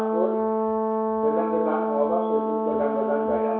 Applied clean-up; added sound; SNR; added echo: none; Brass instrument; -3 dB; reverberation time 0.7 s.